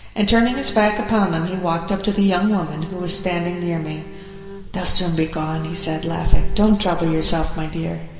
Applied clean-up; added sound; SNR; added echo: none; Bowed string instrument; 18 dB; reverberation time 2.3 s.